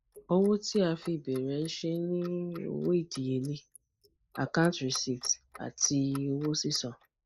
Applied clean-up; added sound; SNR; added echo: neural mask model Resemble Enhance denoiser.